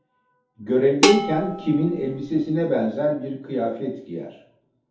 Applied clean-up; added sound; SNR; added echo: none; Dishes, pots, and pans; 3 dB; reverberation time 0.5 s.